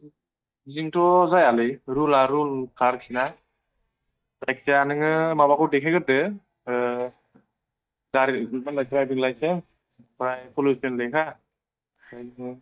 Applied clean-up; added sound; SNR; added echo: neural mask model DeepFilterNet 3.